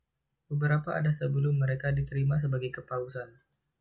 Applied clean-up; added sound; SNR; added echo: none; none; none; none.